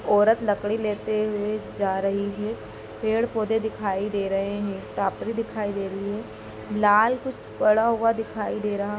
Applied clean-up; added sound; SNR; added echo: none; none; none; none.